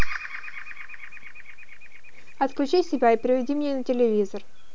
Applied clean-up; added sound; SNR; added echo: none; Bird vocalization, bird call, bird song; 18 dB; none.